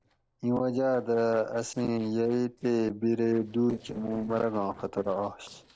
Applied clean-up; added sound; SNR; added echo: neural separator model SepFormer DNS4.